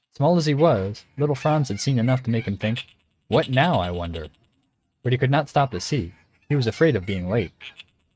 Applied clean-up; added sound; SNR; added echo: neural mask model RNNoise.